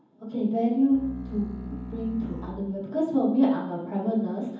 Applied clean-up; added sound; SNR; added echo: none; Bowed string instrument; 11 dB; reverberation time 0.9 s.